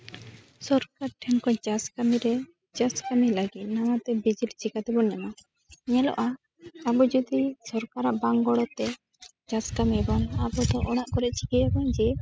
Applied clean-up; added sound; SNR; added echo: classical method spectral subtraction.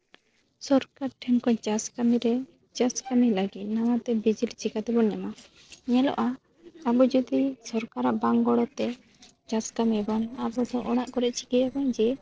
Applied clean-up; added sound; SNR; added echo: neural separator model SepFormer DNS4.